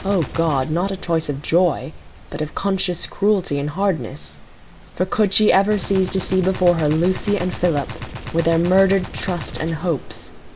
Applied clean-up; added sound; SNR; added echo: none; Gunshot, gunfire; 14 dB; none.